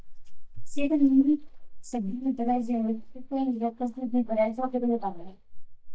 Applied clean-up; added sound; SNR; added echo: neural mask model DeepFilterNet 3.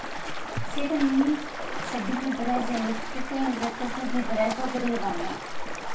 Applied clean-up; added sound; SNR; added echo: none; Stream; 7 dB; reverberation time 0.2 s.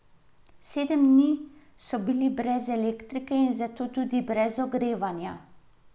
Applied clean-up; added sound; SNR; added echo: none; none; none; none.